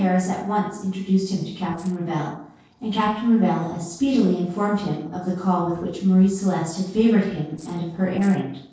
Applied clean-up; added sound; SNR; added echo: neural separator model SepFormer DNS4.